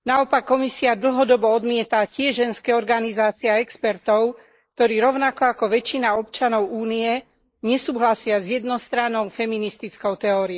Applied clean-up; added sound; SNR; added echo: neural mask model Resemble Enhance denoiser.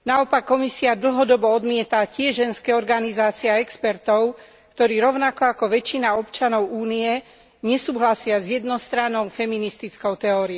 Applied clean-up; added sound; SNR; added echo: none; none; none; none.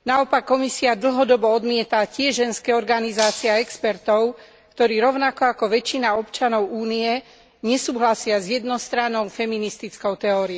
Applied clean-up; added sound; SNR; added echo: none; Shatter; 12 dB; none.